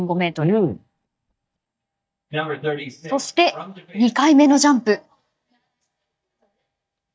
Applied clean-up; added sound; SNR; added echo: neural mask model DeepFilterNet 3.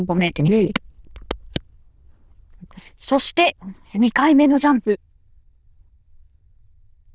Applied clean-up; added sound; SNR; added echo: neural diffusion model UNIVERSE++.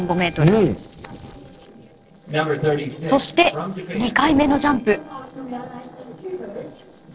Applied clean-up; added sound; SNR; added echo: neural separator model SepFormer DNS4.